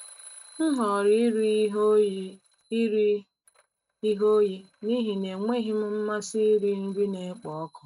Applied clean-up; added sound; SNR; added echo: neural mask model RNNoise.